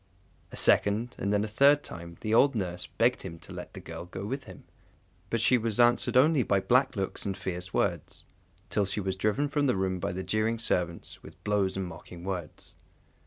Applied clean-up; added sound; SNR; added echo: none; none; none; none.